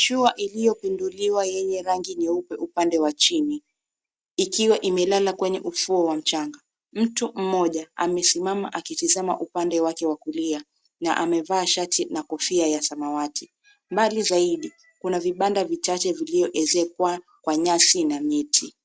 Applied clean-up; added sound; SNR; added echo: none; none; none; none.